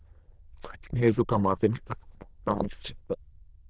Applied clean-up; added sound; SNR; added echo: neural diffusion model UNIVERSE++.